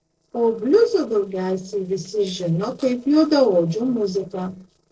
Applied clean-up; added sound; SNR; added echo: neural separator model SepFormer DNS4.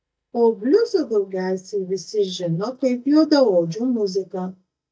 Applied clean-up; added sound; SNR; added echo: neural mask model DeepFilterNet 3.